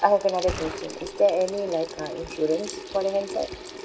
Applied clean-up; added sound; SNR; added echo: none; Gunshot, gunfire + Sink (filling or washing) / Water tap, faucet; 11 dB; none.